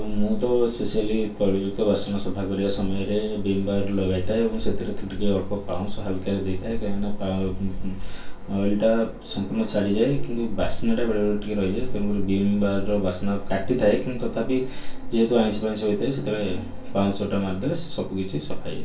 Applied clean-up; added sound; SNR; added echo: none; none; none; reverberation time 0.2 s.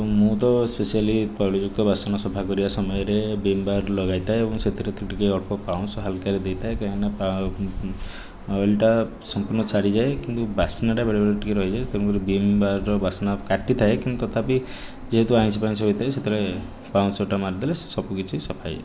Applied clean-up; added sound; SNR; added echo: none; none; none; none.